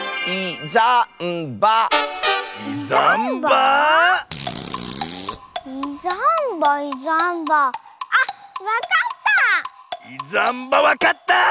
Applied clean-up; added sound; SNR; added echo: none; Fart; 16 dB; none.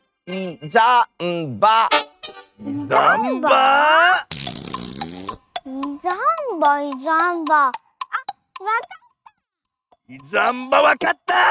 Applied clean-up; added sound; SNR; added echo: neural mask model RNNoise.